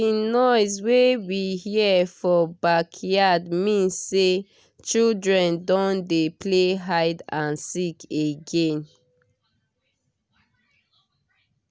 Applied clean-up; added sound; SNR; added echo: none; none; none; none.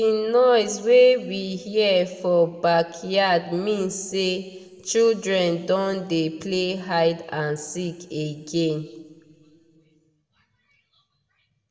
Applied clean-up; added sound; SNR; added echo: none; none; none; reverberation time 1.1 s.